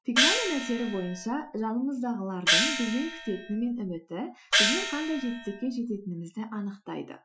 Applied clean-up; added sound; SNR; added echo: classical method Wiener filter.